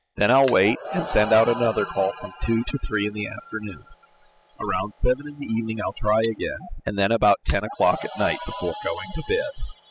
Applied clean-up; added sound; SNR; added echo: classical method spectral subtraction.